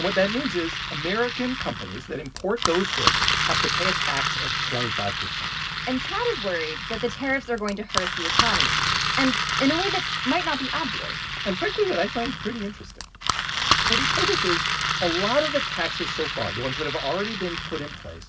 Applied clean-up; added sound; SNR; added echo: none; Engine; -2 dB; reverberation time 0.4 s.